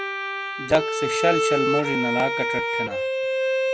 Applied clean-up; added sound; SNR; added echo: none; Bowed string instrument; -2 dB; none.